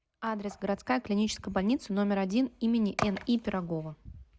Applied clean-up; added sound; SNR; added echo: none; none; none; none.